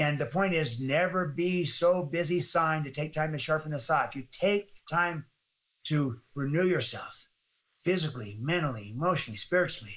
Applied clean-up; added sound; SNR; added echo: neural mask model Resemble Enhance denoiser.